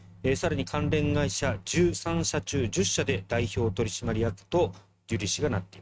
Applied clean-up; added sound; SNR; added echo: neural mask model RNNoise.